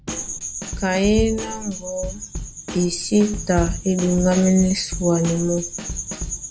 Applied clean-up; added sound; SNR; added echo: none; Bass drum + Snare drum / Drum kit; 10 dB; none.